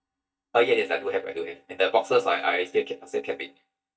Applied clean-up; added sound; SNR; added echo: neural mask model DeepFilterNet 3.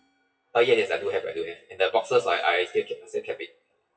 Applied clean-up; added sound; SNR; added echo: classical method WPE with log-MMSE.